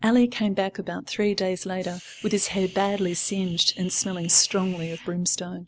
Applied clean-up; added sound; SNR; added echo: none; Hiss; 20 dB; none.